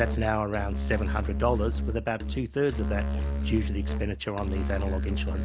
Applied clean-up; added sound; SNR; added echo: none; Musical instrument; -1 dB; none.